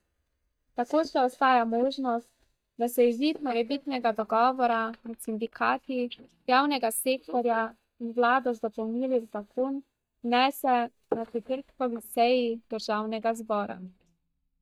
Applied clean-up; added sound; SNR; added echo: neural mask model DeepFilterNet 3.